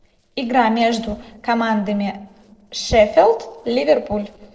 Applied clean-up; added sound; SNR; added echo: neural separator model SepFormer DNS4.